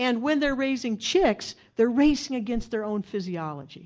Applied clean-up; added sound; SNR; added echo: neural mask model DeepFilterNet 3.